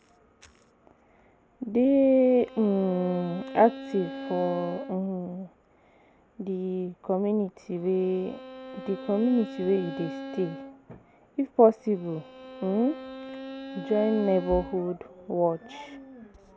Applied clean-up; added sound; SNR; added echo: none; Bowed string instrument; 13 dB; none.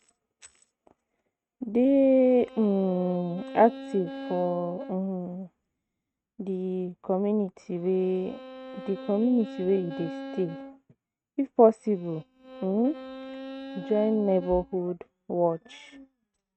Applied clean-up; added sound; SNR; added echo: neural mask model RNNoise.